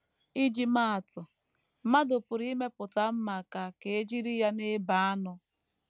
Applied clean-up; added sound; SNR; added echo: none; none; none; none.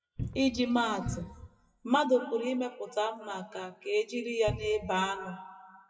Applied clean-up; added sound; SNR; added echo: classical method WPE with log-MMSE.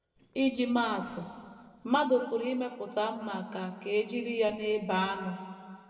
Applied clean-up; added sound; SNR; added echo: neural separator model SepFormer DNS4.